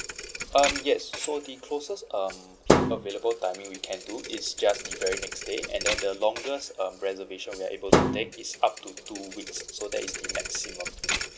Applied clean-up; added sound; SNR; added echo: none; Thump, thud; 0 dB; none.